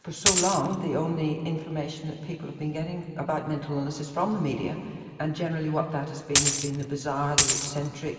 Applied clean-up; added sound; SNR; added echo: none; Coin (dropping); -5 dB; reverberation time 2.5 s.